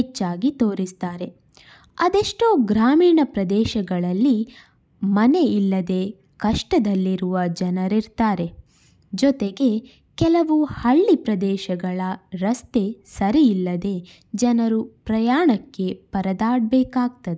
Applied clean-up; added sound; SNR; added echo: none; none; none; none.